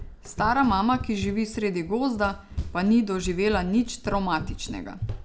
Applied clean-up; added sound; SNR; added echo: none; Run; 10 dB; none.